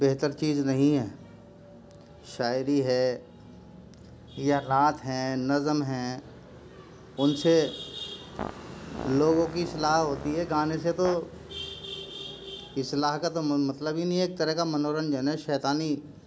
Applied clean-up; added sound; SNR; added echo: none; Fart; 12 dB; none.